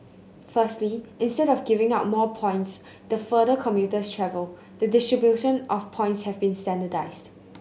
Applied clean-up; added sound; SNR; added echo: none; none; none; none.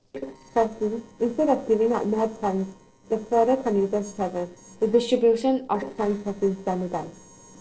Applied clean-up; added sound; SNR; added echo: neural separator model SepFormer DNS4.